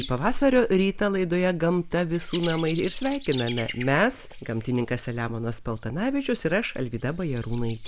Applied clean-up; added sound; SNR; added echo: none; none; none; none.